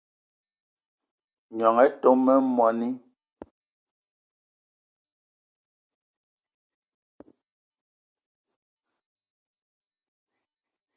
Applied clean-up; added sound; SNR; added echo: none; none; none; none.